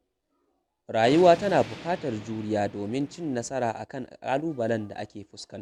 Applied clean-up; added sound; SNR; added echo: none; Thunder; 15 dB; none.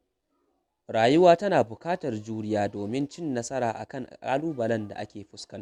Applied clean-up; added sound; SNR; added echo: none; none; none; none.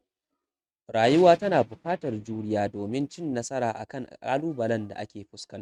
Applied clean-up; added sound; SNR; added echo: neural mask model RNNoise.